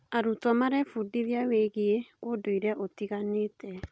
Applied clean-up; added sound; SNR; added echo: none; none; none; none.